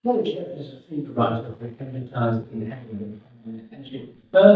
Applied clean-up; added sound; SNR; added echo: neural mask model DeepFilterNet 3.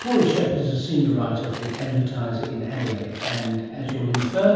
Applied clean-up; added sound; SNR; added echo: none; Coin (dropping); 14 dB; reverberation time 1.2 s.